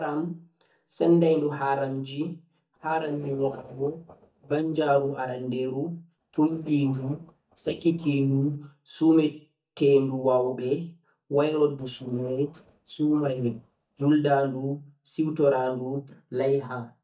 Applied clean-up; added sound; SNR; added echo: neural mask model DeepFilterNet 3.